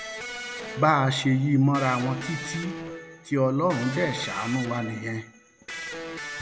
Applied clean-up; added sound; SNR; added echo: none; Electric guitar; 11 dB; none.